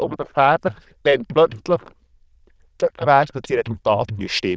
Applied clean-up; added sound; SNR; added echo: neural diffusion model UNIVERSE++.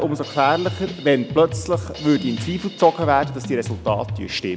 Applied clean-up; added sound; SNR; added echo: none; Drum kit; 10 dB; none.